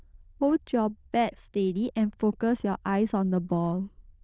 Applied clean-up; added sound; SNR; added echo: neural diffusion model UNIVERSE++.